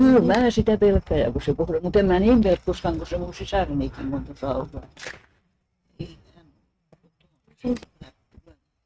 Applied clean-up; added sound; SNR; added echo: neural mask model RNNoise.